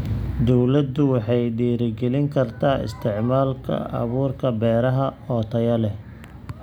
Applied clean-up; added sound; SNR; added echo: none; none; none; none.